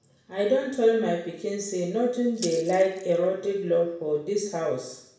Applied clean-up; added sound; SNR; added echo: none; Rattle (instrument); 16 dB; reverberation time 0.6 s.